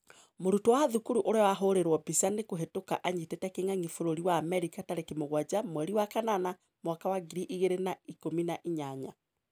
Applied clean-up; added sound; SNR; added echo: none; none; none; none.